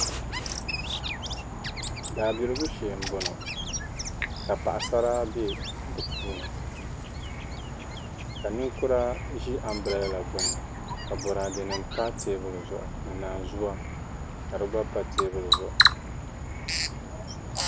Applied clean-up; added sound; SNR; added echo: none; Bird vocalization, bird call, bird song + Insect / Frog; -1 dB; none.